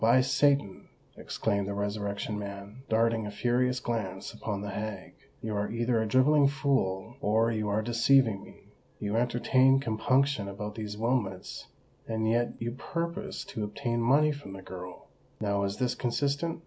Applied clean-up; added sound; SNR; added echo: none; none; none; none.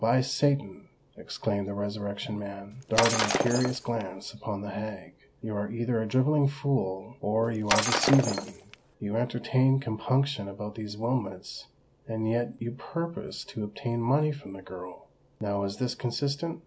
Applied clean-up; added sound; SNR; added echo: none; Shatter; 0 dB; none.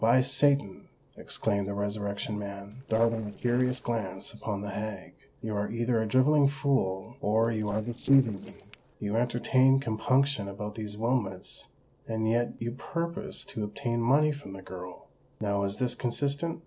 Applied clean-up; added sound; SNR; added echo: neural separator model SepFormer DNS4.